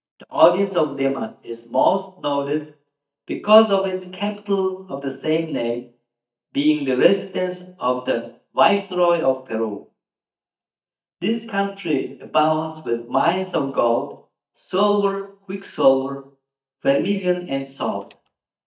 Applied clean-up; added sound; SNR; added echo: neural mask model DeepFilterNet 3.